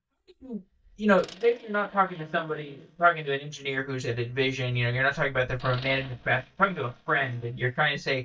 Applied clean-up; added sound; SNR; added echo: neural mask model DeepFilterNet 3.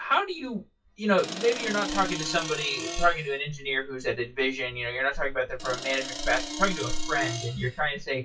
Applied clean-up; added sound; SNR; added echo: classical method WPE with log-MMSE.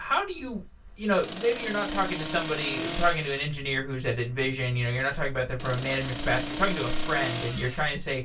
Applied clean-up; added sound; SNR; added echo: none; Accelerating, revving, vroom; 6 dB; reverberation time 0.2 s.